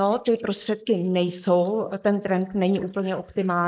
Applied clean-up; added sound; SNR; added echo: neural mask model Resemble Enhance denoiser.